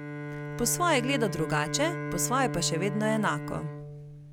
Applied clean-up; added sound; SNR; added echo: none; Bowed string instrument; 5 dB; none.